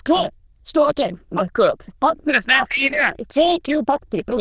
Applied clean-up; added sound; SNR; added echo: neural diffusion model UNIVERSE++.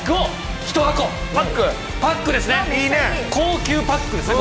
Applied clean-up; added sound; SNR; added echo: none; none; none; none.